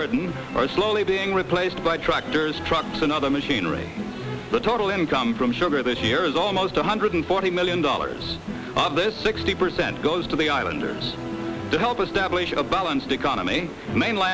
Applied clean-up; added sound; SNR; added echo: none; Ocean; 18 dB; none.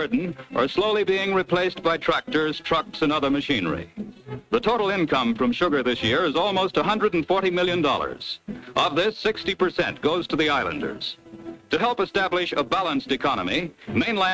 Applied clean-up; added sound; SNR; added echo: neural mask model RNNoise.